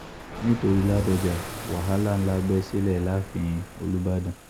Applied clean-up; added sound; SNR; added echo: none; Engine starting / Accelerating, revving, vroom / Car + Thunder; 11 dB; none.